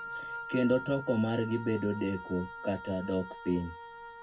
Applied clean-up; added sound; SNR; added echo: none; Wind instrument, woodwind instrument; 11 dB; reverberation time 0.4 s.